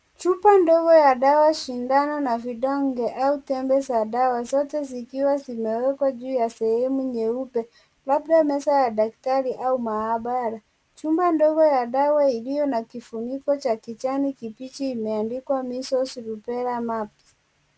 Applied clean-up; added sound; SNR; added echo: none; none; none; none.